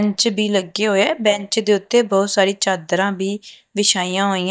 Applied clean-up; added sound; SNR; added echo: neural mask model DeepFilterNet 3.